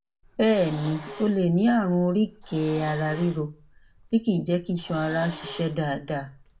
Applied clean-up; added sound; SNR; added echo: none; Hiss; 18 dB; reverberation time 0.3 s.